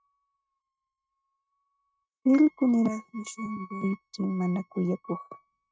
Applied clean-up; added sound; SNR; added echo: neural mask model RNNoise.